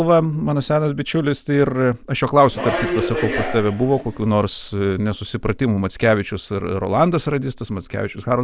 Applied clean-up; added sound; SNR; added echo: none; Subway, metro, underground; 5 dB; none.